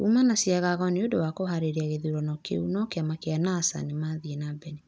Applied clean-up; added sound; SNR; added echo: none; none; none; none.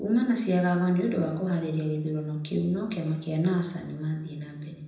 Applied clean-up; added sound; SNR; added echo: none; none; none; reverberation time 0.8 s.